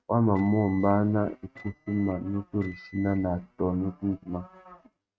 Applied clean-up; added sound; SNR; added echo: neural mask model RNNoise.